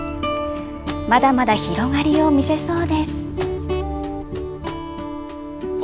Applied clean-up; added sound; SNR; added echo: none; Engine / Car; 11 dB; none.